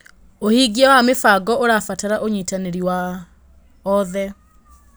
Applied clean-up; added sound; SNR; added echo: none; none; none; none.